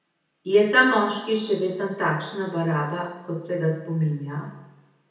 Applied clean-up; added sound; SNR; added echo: none; none; none; reverberation time 0.9 s.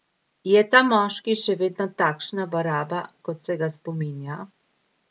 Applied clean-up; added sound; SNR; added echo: none; none; none; none.